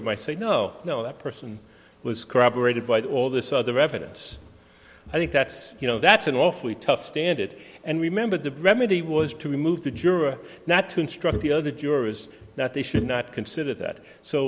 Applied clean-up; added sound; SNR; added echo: none; none; none; none.